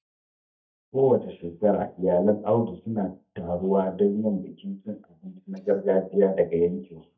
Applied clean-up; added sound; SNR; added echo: neural mask model DeepFilterNet 3.